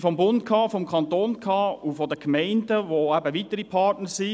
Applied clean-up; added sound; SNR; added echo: none; none; none; none.